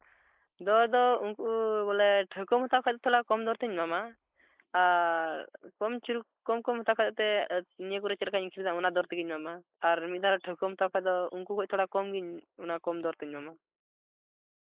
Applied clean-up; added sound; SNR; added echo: neural mask model Resemble Enhance denoiser.